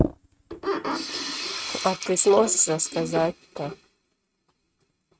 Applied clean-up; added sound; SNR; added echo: neural mask model RNNoise.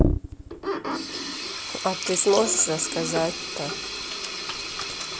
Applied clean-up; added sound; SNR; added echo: none; Sink (filling or washing); 1 dB; none.